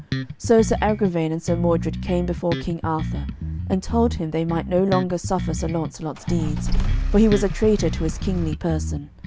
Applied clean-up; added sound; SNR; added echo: none; Bass guitar + Engine starting / Car; 3 dB; none.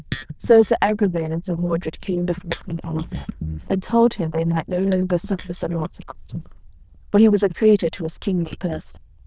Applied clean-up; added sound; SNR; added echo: neural diffusion model UNIVERSE++.